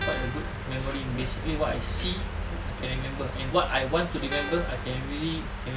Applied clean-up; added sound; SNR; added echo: none; Guitar; 8 dB; none.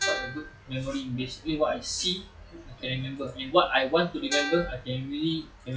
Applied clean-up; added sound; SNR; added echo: classical method log-MMSE.